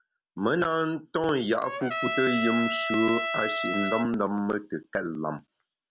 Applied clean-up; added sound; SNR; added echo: none; Trumpet; 3 dB; none.